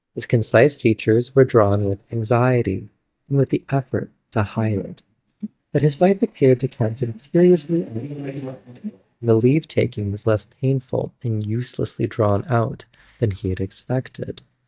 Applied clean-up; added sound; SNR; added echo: neural mask model DeepFilterNet 3.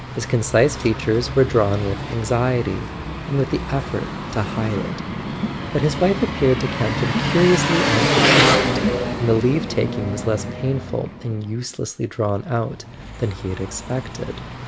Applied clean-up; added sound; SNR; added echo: none; Engine; 2 dB; none.